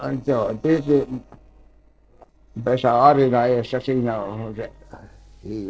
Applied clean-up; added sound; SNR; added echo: neural separator model SepFormer DNS4.